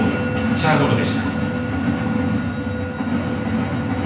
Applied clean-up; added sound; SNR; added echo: none; Musical instrument; 12 dB; reverberation time 0.9 s.